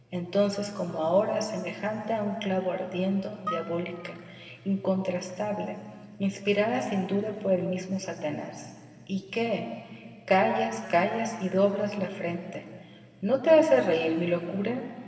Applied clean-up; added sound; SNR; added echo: none; Harp; 14 dB; reverberation time 2.3 s.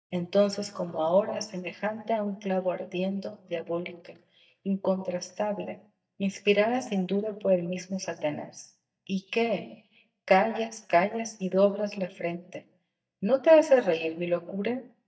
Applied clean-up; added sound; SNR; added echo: neural mask model DeepFilterNet 3.